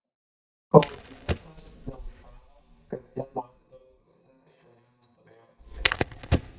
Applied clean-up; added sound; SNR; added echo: neural mask model DeepFilterNet 3.